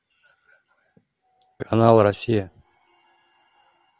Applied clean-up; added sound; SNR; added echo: none; none; none; none.